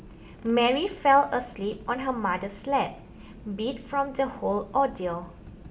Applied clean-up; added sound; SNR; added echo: none; none; none; none.